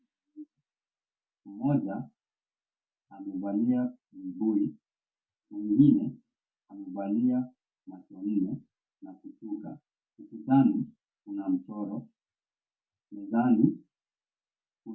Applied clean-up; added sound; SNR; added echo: none; none; none; none.